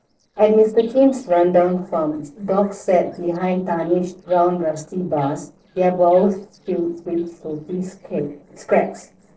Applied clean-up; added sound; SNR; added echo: neural separator model SepFormer DNS4.